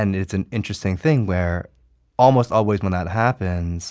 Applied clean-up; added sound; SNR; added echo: none; none; none; none.